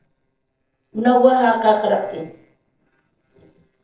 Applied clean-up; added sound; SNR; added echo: neural separator model SepFormer DNS4.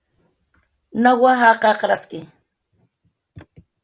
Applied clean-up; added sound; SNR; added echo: none; none; none; none.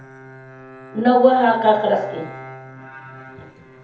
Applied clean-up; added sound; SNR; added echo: none; Bowed string instrument; 18 dB; reverberation time 0.7 s.